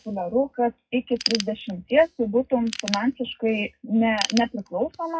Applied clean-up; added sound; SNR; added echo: classical method WPE with log-MMSE.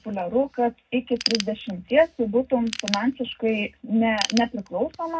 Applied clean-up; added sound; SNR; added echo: none; Ratchet, pawl / Tools; 11 dB; reverberation time 0.3 s.